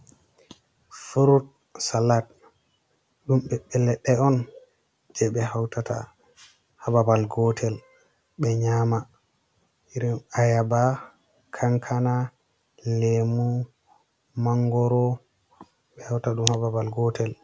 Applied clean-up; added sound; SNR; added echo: none; none; none; none.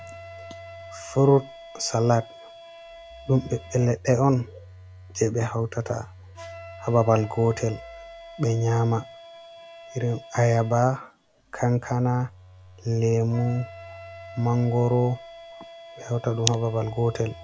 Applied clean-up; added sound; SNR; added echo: none; Wind instrument, woodwind instrument + Telephone; 18 dB; none.